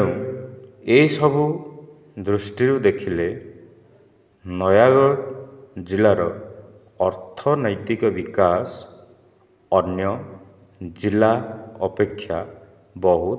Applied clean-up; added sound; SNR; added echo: none; none; none; none.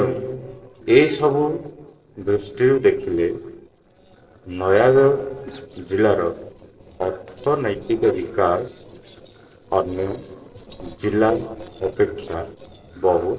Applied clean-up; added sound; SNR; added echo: neural separator model SepFormer DNS4.